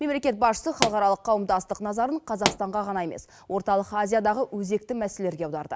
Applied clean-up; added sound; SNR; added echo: none; Explosion; 6 dB; none.